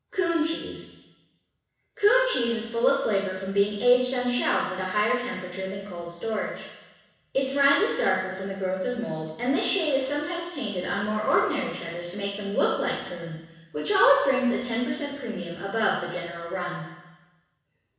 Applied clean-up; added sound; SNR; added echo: none; none; none; reverberation time 1.1 s.